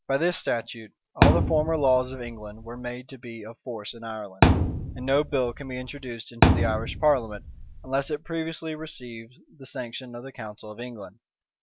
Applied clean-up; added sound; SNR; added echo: none; Thump, thud; -4 dB; none.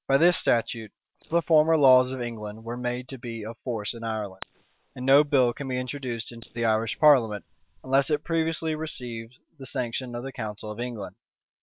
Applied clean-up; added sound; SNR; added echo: neural separator model SepFormer WHAM!.